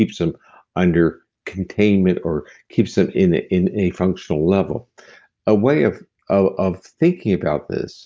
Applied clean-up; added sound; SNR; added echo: none; none; none; none.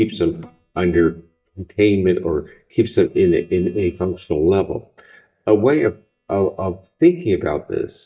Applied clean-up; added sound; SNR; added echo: neural mask model DeepFilterNet 3.